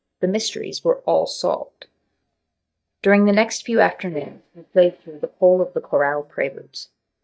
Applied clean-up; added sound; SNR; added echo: neural mask model DeepFilterNet 3.